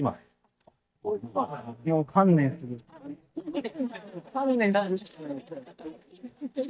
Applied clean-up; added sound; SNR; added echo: neural mask model DeepFilterNet 3.